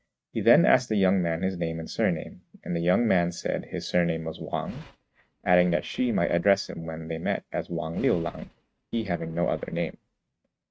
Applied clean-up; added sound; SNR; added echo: neural mask model RNNoise.